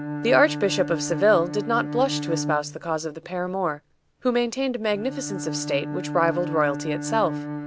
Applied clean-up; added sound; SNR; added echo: none; Bowed string instrument; 7 dB; none.